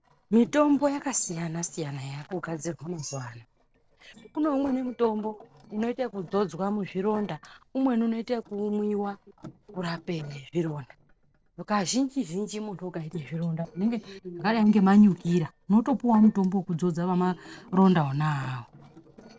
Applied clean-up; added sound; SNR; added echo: neural separator model SepFormer DNS4.